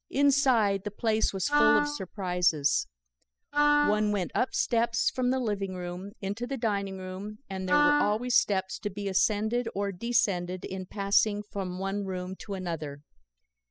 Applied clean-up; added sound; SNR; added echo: classical method spectral subtraction.